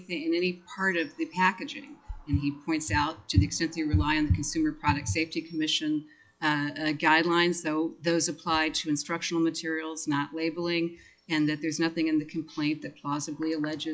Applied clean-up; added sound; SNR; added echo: classical method log-MMSE.